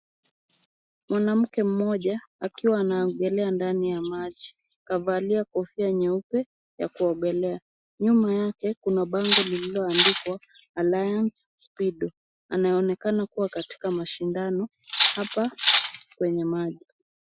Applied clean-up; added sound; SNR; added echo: classical method Wiener filter.